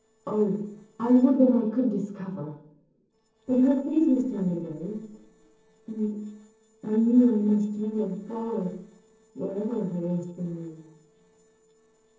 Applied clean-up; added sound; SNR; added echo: neural separator model SepFormer DNS4.